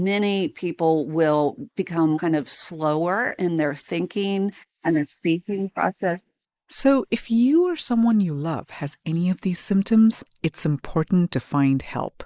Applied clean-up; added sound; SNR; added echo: neural mask model Resemble Enhance denoiser.